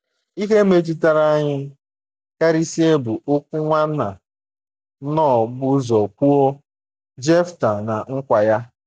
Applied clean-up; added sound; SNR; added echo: none; none; none; none.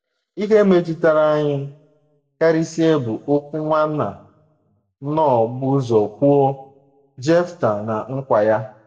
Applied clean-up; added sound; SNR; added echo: none; none; none; reverberation time 0.6 s.